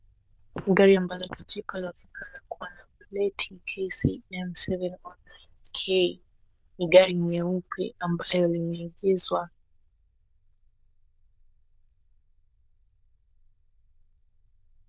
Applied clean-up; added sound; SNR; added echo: neural diffusion model UNIVERSE++.